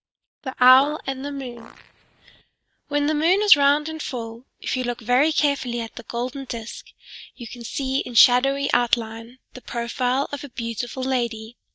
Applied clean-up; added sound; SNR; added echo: neural mask model DeepFilterNet 3.